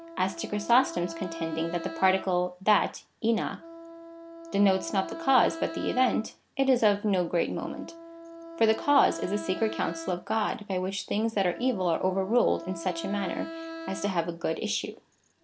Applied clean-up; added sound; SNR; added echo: none; Wind instrument, woodwind instrument; 13 dB; none.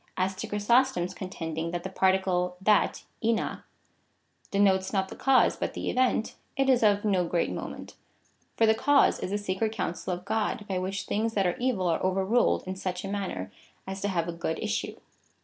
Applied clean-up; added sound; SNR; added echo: none; none; none; none.